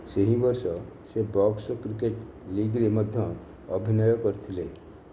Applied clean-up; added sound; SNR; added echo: none; none; none; none.